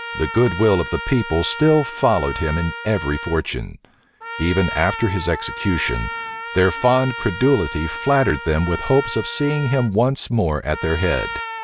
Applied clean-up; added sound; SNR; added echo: none; Trumpet; 10 dB; none.